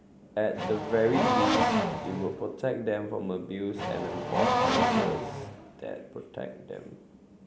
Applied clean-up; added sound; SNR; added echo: none; Race car, auto racing / Accelerating, revving, vroom; -3 dB; none.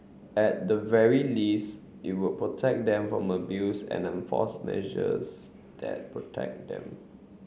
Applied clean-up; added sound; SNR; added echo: none; none; none; none.